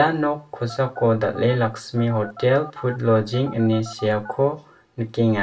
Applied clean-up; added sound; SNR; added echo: none; Telephone; 17 dB; reverberation time 0.2 s.